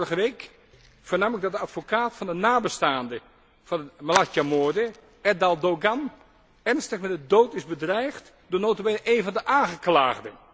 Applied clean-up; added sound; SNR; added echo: none; Fire; 18 dB; none.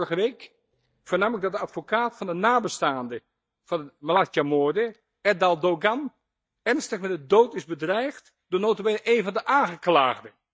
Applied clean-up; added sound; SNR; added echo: neural mask model DeepFilterNet 3.